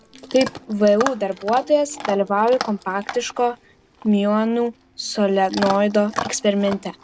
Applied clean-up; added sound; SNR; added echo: none; Chewing, mastication / Dog; 12 dB; none.